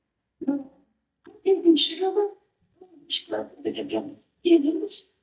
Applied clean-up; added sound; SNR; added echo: neural mask model DeepFilterNet 3.